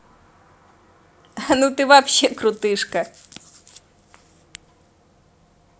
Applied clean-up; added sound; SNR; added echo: none; none; none; none.